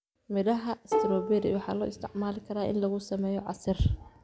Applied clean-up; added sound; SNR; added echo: none; Plucked string instrument; 4 dB; none.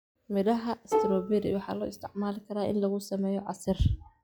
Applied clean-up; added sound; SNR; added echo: classical method log-MMSE.